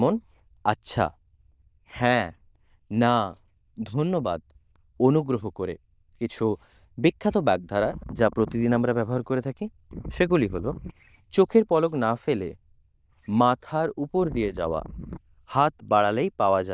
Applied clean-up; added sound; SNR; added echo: neural diffusion model UNIVERSE++.